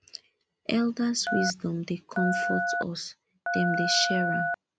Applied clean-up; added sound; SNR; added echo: none; Telephone; 0 dB; none.